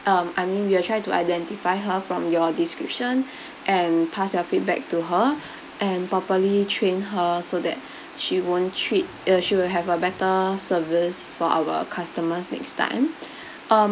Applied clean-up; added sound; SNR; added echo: none; Water; 20 dB; none.